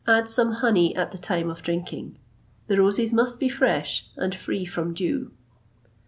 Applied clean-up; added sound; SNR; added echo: none; none; none; none.